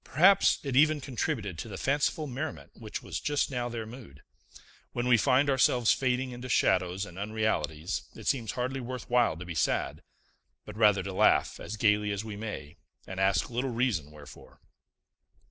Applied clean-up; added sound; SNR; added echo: none; none; none; none.